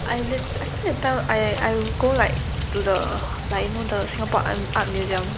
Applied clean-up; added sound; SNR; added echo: none; Rain; 3 dB; none.